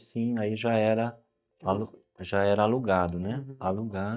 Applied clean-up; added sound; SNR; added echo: neural mask model DeepFilterNet 3.